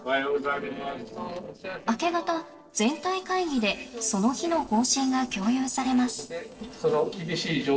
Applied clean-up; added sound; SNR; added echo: neural separator model SepFormer DNS4.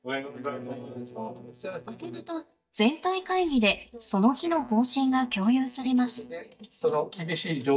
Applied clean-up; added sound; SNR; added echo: neural mask model DeepFilterNet 3.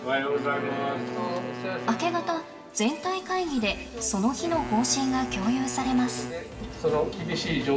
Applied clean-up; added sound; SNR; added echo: none; Wind instrument, woodwind instrument; 10 dB; reverberation time 2.2 s.